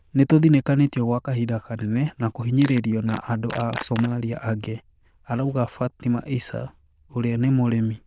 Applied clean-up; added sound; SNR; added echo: neural diffusion model UNIVERSE++.